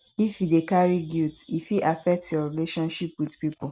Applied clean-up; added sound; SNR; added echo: none; none; none; none.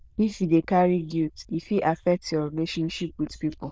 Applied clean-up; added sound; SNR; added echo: neural diffusion model UNIVERSE++.